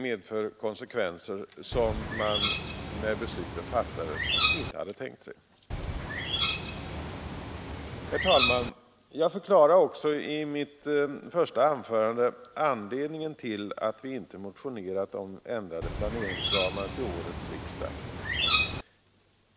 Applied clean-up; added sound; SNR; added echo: none; Bird; 0 dB; none.